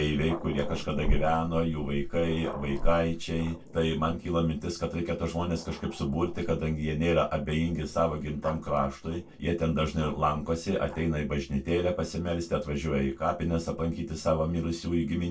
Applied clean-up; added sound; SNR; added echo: none; Growling; 8 dB; reverberation time 0.2 s.